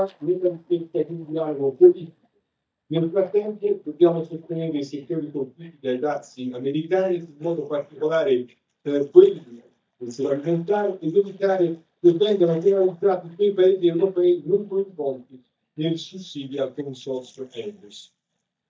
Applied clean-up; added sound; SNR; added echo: neural mask model DeepFilterNet 3.